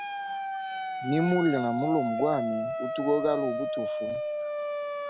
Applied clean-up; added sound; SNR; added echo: none; Siren; 2 dB; none.